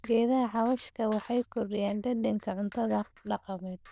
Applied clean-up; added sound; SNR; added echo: neural diffusion model UNIVERSE++.